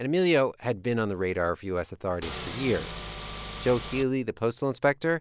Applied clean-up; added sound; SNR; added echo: none; Engine / Car; 10 dB; none.